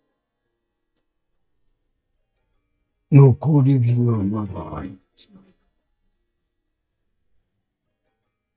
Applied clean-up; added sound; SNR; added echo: neural mask model DeepFilterNet 3.